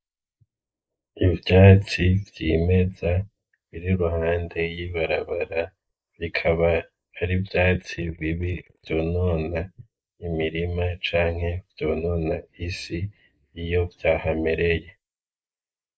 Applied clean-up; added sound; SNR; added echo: neural mask model Resemble Enhance denoiser.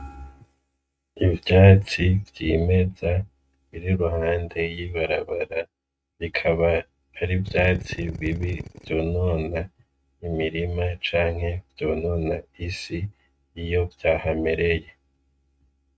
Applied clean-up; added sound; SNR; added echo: neural mask model RNNoise.